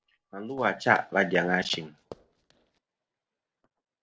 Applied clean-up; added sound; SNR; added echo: neural separator model SepFormer DNS4.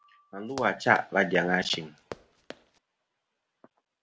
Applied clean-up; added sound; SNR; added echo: none; Run; 16 dB; none.